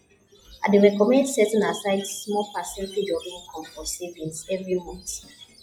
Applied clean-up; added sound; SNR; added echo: classical method log-MMSE.